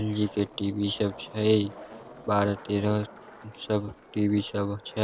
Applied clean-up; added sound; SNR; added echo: none; Skateboard; 19 dB; none.